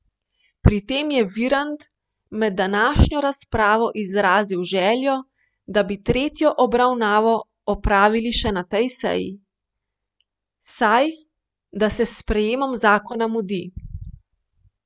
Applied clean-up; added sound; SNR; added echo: none; none; none; none.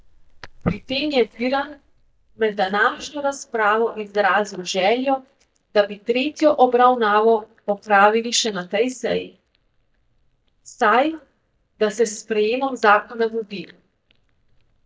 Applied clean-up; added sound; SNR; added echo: neural mask model DeepFilterNet 3.